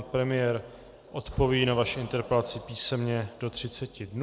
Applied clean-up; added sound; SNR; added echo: none; none; none; none.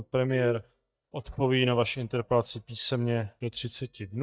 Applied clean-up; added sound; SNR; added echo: neural mask model DeepFilterNet 3.